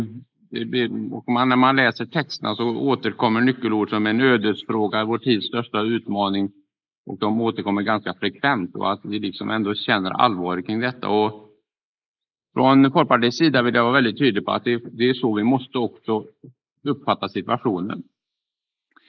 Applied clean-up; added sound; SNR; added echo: neural mask model Resemble Enhance denoiser.